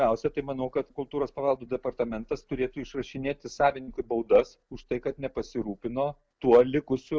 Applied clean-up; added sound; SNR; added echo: none; none; none; none.